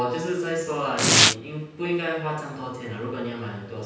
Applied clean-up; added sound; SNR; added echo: none; Domestic sounds, home sounds; -3 dB; reverberation time 0.9 s.